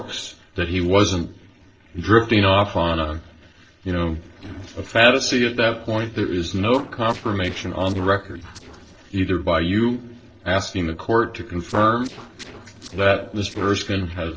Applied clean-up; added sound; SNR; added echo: neural separator model SepFormer DNS4.